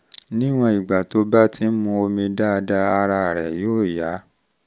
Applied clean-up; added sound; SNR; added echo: none; none; none; none.